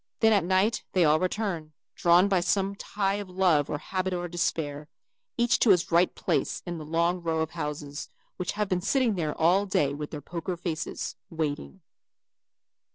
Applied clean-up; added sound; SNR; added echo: none; none; none; none.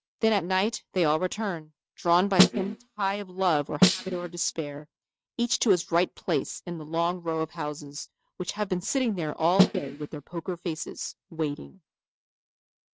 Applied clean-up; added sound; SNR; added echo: neural mask model RNNoise.